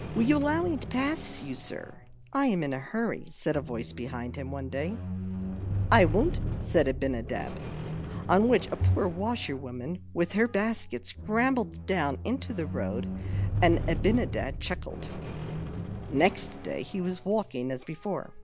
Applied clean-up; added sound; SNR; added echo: none; Squeak + Bowed string instrument; 5 dB; none.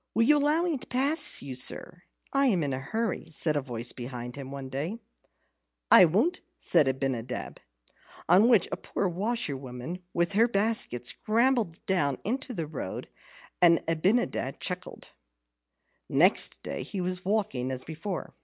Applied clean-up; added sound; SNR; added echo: none; none; none; none.